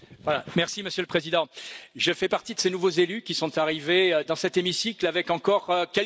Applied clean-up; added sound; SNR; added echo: none; none; none; none.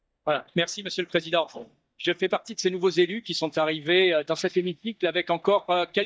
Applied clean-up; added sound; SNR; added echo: neural mask model DeepFilterNet 3.